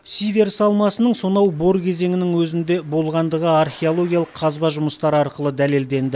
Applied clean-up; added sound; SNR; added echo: none; none; none; none.